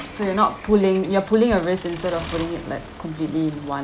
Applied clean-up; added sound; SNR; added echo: none; Accelerating, revving, vroom / Mechanisms; 17 dB; none.